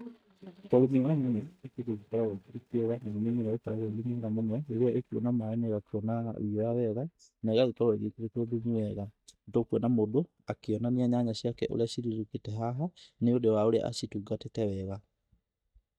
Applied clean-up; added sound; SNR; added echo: neural mask model DeepFilterNet 3.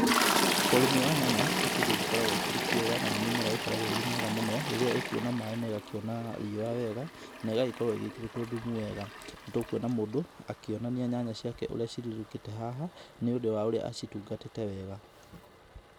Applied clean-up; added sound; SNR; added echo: none; Toilet flush; 0 dB; none.